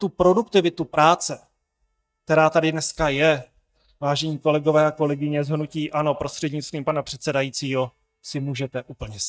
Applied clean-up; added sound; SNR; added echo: neural mask model DeepFilterNet 3.